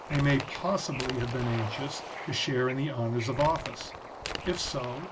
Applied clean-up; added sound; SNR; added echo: none; Crumpling, crinkling + Bird / Ocean; 8 dB; none.